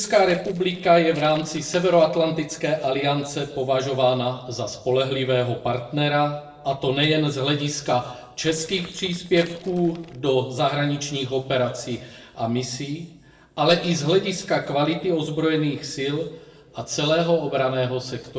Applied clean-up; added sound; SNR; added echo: neural separator model SepFormer DNS4.